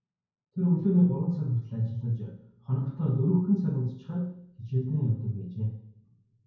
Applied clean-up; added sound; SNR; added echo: none; none; none; reverberation time 0.9 s.